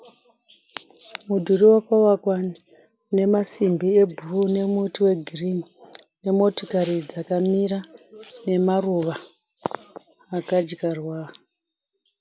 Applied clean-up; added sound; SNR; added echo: none; none; none; none.